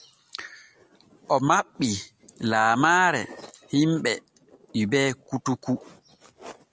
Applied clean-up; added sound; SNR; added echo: none; none; none; none.